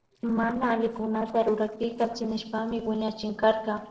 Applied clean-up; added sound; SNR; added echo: neural separator model SepFormer DNS4.